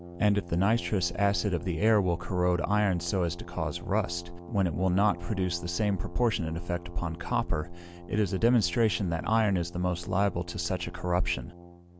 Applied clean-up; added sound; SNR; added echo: none; Brass instrument; 16 dB; none.